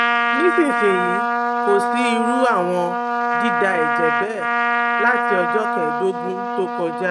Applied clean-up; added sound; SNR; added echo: neural mask model RNNoise.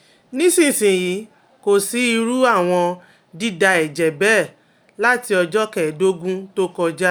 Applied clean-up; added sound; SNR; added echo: none; none; none; none.